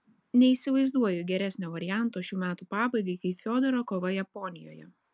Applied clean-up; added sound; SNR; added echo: none; none; none; none.